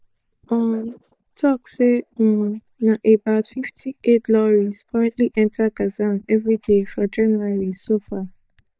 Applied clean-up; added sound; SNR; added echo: neural mask model DeepFilterNet 3.